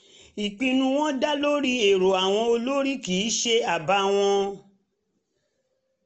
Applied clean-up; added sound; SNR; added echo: none; none; none; none.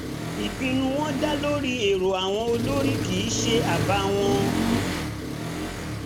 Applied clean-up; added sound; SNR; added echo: none; Accelerating, revving, vroom; 1 dB; none.